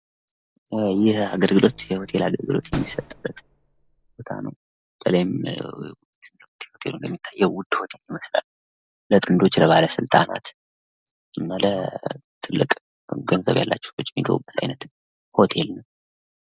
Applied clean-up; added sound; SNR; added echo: none; Slam; 17 dB; none.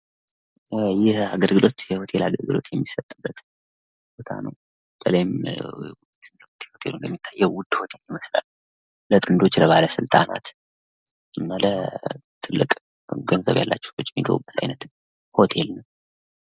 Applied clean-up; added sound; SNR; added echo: none; none; none; none.